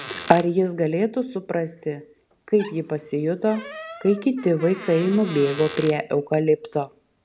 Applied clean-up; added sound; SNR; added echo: none; Door; 17 dB; none.